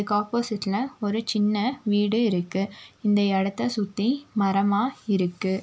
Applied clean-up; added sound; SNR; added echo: none; none; none; none.